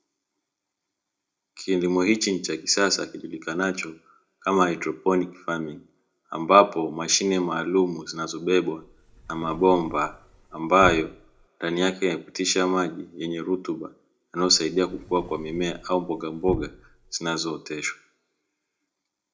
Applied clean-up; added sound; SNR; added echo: none; Sliding door / Slam / Wood; 16 dB; reverberation time 0.3 s.